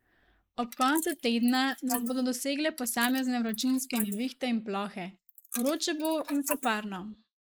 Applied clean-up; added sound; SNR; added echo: neural mask model Resemble Enhance denoiser.